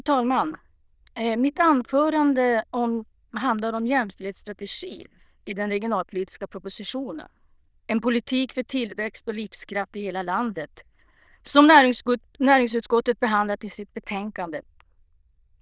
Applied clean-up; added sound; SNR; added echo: neural diffusion model UNIVERSE++.